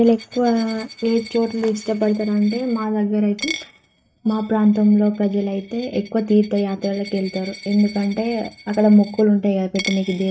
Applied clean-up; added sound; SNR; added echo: neural mask model RNNoise.